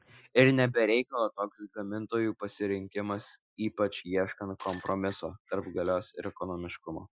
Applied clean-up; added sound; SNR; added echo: classical method Wiener filter.